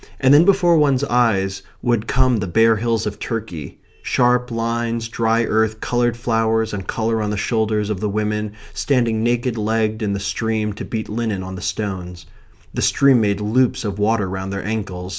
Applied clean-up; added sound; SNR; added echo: none; none; none; none.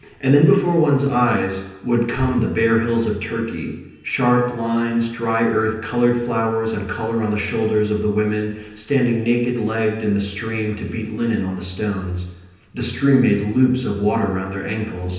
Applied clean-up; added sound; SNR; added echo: none; none; none; reverberation time 0.9 s.